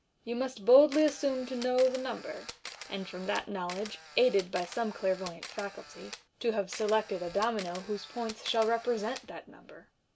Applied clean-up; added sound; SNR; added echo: none; Camera; 16 dB; none.